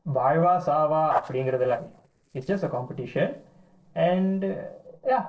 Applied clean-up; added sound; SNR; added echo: neural separator model SepFormer DNS4.